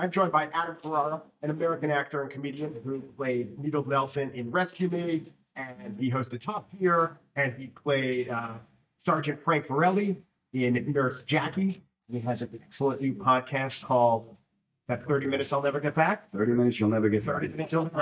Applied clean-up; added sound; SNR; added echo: neural mask model DeepFilterNet 3.